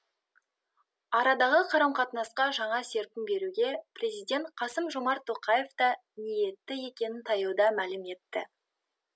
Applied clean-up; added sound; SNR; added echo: none; none; none; none.